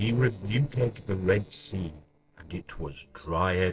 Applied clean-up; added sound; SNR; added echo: neural separator model SepFormer DNS4.